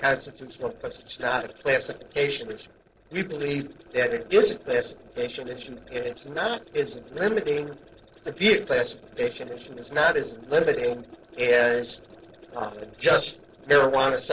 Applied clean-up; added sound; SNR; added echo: neural separator model SepFormer DNS4.